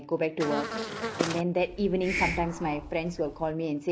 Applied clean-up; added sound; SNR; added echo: none; Buzz + Hiss; 5 dB; none.